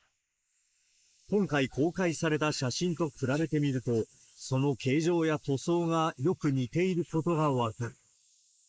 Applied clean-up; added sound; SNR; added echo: neural mask model Resemble Enhance denoiser.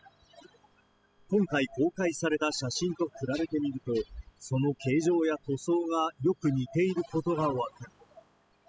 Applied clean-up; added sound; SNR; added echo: classical method spectral subtraction.